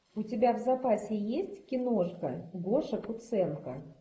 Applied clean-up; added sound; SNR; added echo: neural mask model Resemble Enhance denoiser.